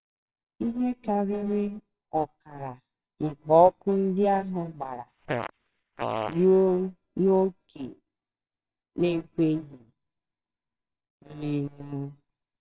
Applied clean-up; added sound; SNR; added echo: neural separator model SepFormer WHAMR!.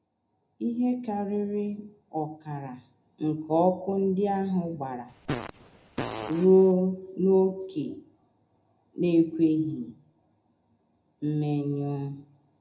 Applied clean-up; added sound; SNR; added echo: none; Fart; 9 dB; reverberation time 0.4 s.